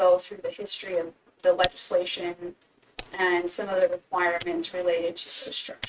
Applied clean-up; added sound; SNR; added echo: neural mask model RNNoise.